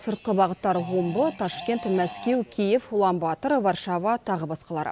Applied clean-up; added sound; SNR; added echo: none; Fart; 16 dB; none.